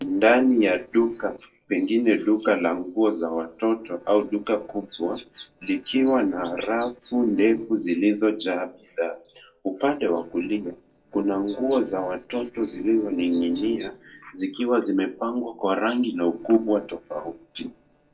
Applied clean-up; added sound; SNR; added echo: neural separator model SepFormer DNS4.